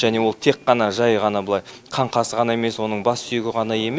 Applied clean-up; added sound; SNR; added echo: none; none; none; none.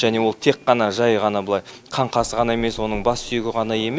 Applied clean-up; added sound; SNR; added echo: none; Knock; 17 dB; none.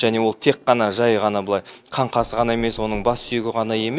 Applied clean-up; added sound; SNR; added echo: neural mask model DeepFilterNet 3.